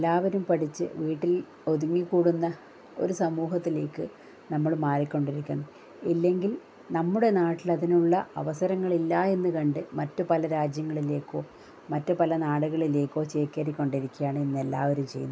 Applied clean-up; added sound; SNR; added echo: none; none; none; none.